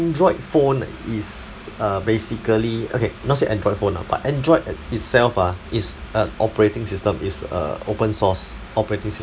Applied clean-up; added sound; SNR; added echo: none; none; none; none.